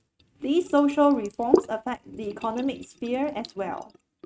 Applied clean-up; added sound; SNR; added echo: neural mask model RNNoise.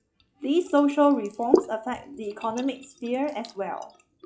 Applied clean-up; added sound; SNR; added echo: classical method log-MMSE.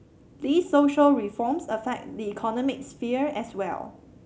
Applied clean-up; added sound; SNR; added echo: none; none; none; none.